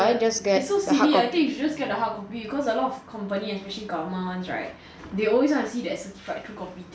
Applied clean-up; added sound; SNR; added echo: none; none; none; none.